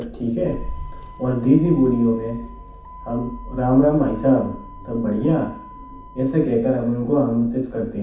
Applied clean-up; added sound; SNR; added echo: none; Motor vehicle (road); 15 dB; reverberation time 0.6 s.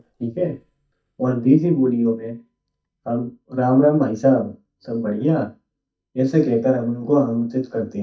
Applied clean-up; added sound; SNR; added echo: neural mask model DeepFilterNet 3.